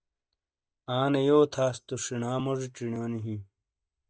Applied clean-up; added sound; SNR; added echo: neural mask model DeepFilterNet 3.